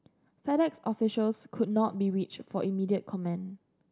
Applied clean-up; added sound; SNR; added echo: none; none; none; none.